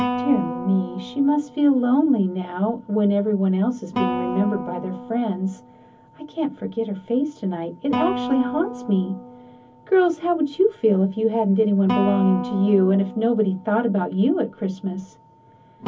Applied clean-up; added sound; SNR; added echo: none; Guitar; 10 dB; reverberation time 0.3 s.